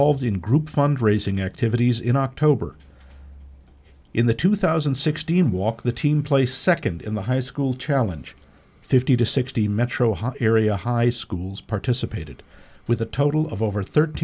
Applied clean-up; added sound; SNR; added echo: none; none; none; none.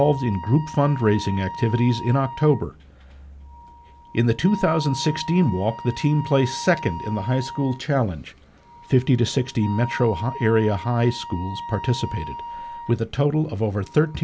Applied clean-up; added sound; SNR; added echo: none; Wind instrument, woodwind instrument; 13 dB; none.